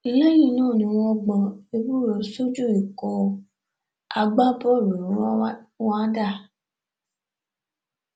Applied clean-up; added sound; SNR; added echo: none; none; none; none.